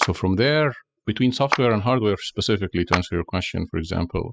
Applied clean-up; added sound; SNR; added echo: classical method spectral subtraction.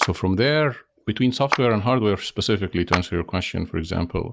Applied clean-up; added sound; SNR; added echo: none; Clapping; 10 dB; none.